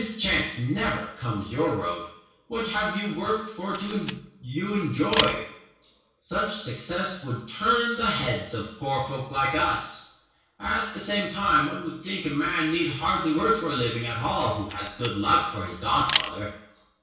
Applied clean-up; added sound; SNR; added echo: none; Camera; 8 dB; reverberation time 0.6 s.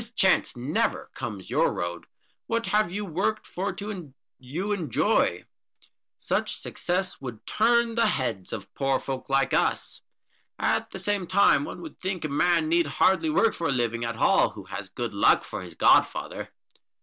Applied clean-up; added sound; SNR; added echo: none; none; none; none.